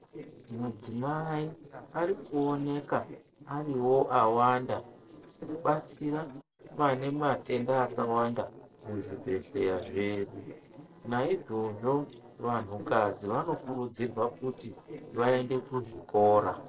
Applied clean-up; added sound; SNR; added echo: neural separator model SepFormer DNS4.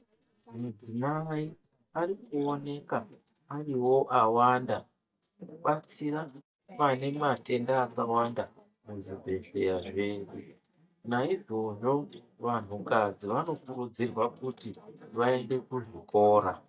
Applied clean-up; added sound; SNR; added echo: neural mask model DeepFilterNet 3.